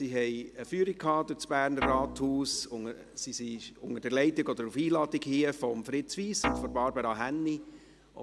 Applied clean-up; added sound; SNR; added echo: none; Guitar; 5 dB; none.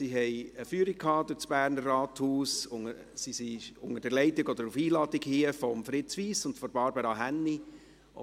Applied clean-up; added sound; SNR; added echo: none; none; none; none.